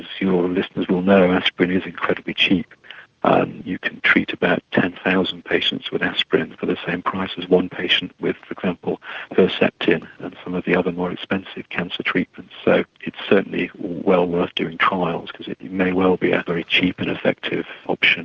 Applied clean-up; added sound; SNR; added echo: none; none; none; none.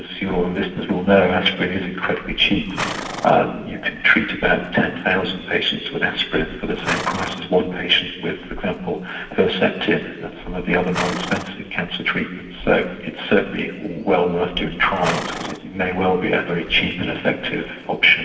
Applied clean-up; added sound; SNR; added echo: none; Livestock, farm animals, working animals; 13 dB; reverberation time 1.4 s.